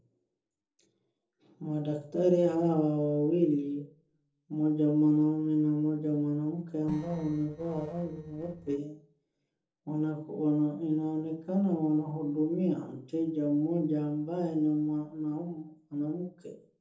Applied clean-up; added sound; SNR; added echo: neural separator model SepFormer DNS4.